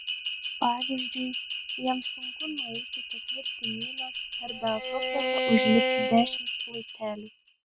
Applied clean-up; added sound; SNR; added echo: none; Bell + Bowed string instrument; 1 dB; none.